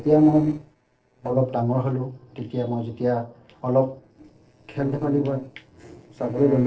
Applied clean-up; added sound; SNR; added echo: neural separator model SepFormer DNS4.